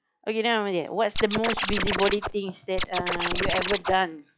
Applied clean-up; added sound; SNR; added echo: classical method log-MMSE.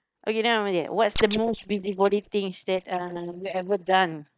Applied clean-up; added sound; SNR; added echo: neural mask model DeepFilterNet 3.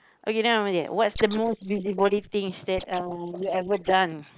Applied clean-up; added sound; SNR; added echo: neural mask model Resemble Enhance denoiser.